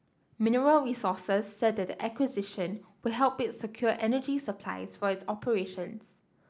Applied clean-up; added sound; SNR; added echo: none; none; none; none.